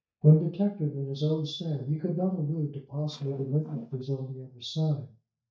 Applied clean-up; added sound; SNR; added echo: neural mask model DeepFilterNet 3.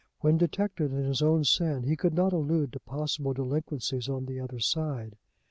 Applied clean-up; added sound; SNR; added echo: none; none; none; none.